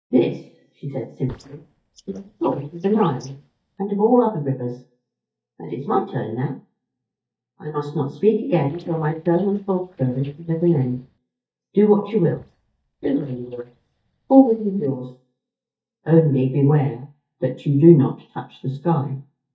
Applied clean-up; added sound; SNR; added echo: neural mask model DeepFilterNet 3.